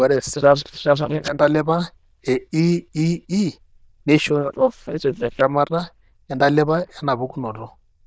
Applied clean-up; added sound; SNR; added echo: neural diffusion model UNIVERSE++.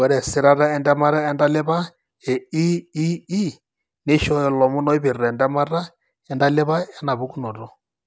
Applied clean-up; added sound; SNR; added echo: none; none; none; none.